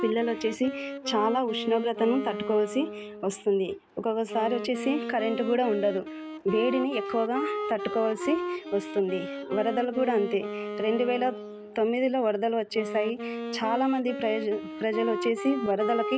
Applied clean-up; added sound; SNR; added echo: none; Wind instrument, woodwind instrument; 7 dB; none.